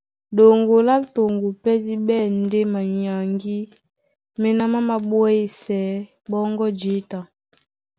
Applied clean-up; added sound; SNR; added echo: none; none; none; none.